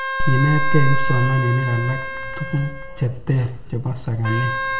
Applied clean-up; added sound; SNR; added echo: none; Wind instrument, woodwind instrument; 7 dB; reverberation time 1.3 s.